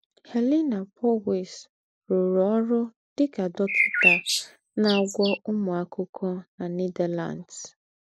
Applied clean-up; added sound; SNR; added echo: neural mask model Resemble Enhance denoiser.